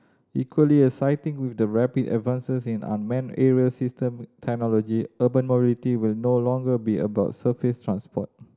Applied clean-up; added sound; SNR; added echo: none; none; none; none.